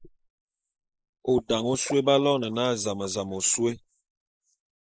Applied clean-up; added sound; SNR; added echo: neural mask model Resemble Enhance denoiser.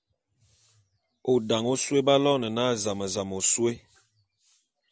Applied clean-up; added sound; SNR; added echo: none; none; none; none.